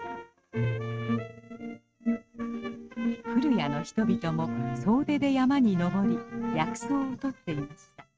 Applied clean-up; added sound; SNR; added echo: neural mask model RNNoise.